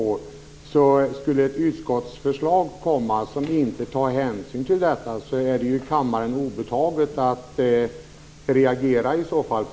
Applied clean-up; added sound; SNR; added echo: none; none; none; none.